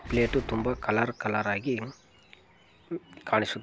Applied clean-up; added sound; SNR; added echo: none; Boom; 13 dB; none.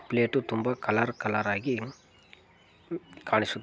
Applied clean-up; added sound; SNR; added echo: none; none; none; none.